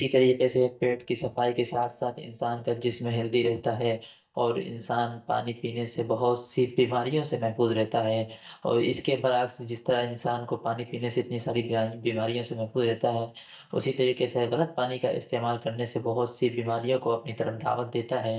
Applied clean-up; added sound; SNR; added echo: neural mask model DeepFilterNet 3.